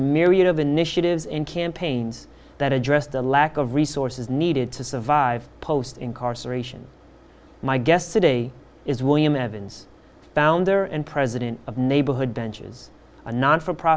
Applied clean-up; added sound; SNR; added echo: none; none; none; none.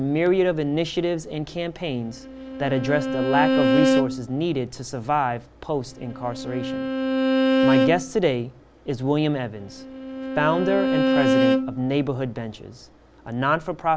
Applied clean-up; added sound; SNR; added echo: none; Bowed string instrument; -1 dB; none.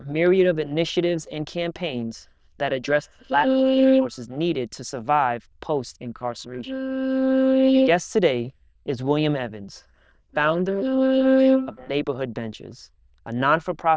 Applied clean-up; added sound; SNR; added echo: neural diffusion model UNIVERSE++.